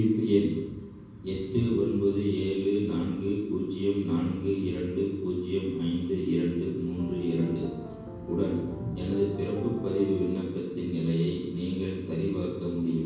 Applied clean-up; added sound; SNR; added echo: none; Piano; 14 dB; reverberation time 1.2 s.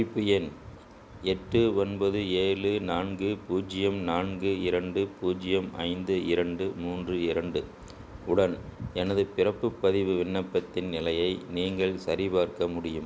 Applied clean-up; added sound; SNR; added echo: none; none; none; none.